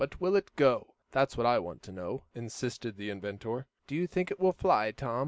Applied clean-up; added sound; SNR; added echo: none; none; none; none.